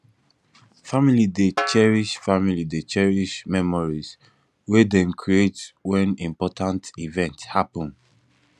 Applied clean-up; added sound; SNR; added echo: none; Snare drum; 11 dB; none.